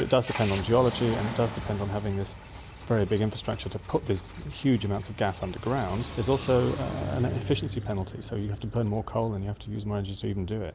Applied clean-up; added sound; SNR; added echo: none; Car; 11 dB; none.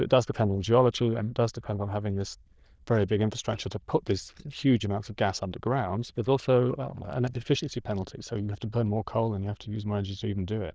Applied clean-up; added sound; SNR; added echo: neural diffusion model UNIVERSE++.